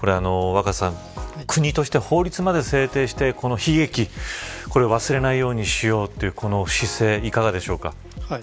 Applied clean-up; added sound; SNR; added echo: none; none; none; none.